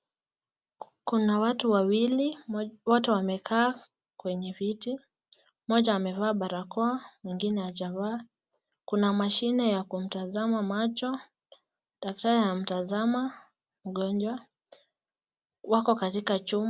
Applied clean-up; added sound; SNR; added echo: none; none; none; none.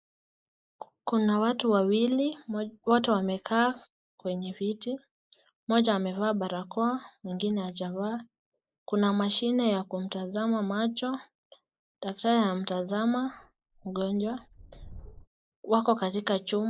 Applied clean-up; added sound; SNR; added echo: neural mask model Resemble Enhance denoiser.